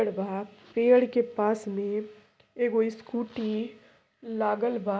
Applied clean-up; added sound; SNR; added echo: none; none; none; none.